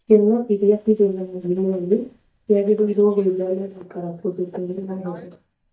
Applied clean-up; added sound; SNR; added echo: neural mask model DeepFilterNet 3.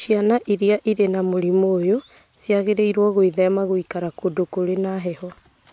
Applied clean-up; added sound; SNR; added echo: none; none; none; none.